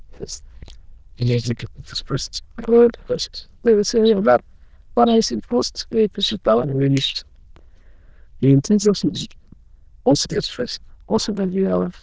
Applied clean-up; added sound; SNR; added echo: neural diffusion model UNIVERSE++.